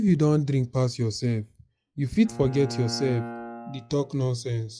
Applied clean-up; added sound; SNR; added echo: classical method log-MMSE.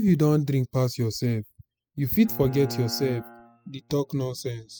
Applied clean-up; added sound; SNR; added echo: classical method spectral subtraction.